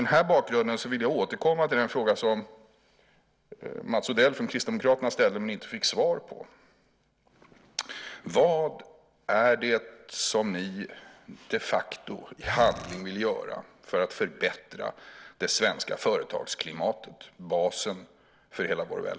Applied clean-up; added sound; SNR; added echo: none; Zipper (clothing); 14 dB; none.